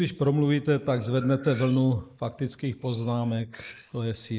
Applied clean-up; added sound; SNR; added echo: neural mask model Resemble Enhance denoiser.